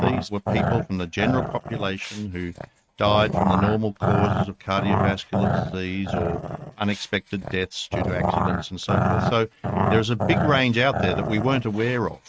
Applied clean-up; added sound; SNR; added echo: neural mask model RNNoise.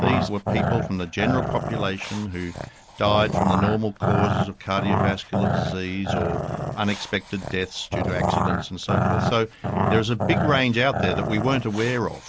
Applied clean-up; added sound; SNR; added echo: none; Growling; 0 dB; none.